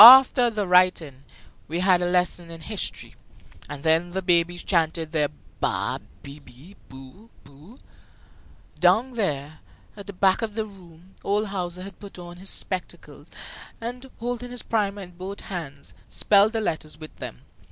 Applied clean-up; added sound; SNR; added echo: none; none; none; none.